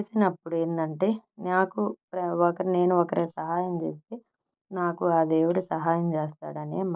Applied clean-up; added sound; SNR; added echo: neural separator model SepFormer DNS4.